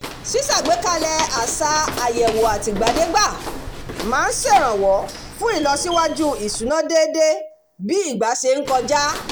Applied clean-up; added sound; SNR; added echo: none; Walk, footsteps; 11 dB; none.